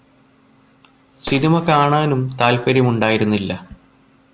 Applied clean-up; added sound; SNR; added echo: none; Gunshot, gunfire; 20 dB; none.